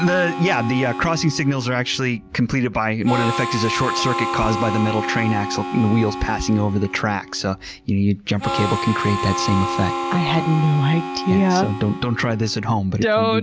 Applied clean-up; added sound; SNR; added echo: none; Harmonica; 7 dB; none.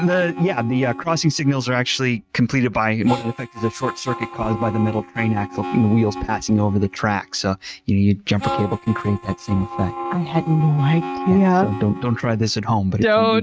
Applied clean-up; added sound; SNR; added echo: neural mask model RNNoise.